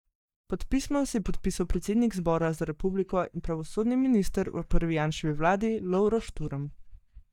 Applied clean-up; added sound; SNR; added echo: neural mask model DeepFilterNet 3.